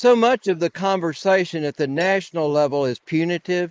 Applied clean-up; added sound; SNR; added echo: neural mask model Resemble Enhance denoiser.